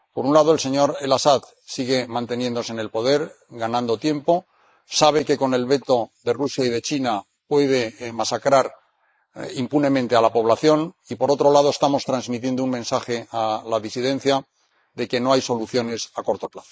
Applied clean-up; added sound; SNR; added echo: neural mask model Resemble Enhance denoiser.